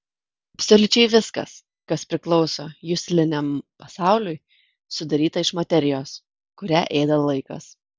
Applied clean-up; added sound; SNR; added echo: none; none; none; none.